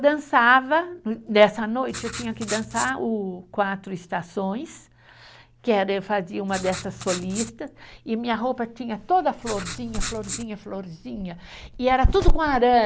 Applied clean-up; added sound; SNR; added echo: none; Writing; 11 dB; none.